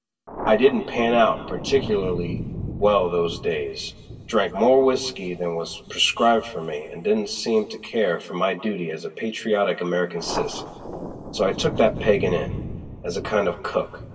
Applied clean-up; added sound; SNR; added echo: none; Thunder; 12 dB; reverberation time 1.9 s.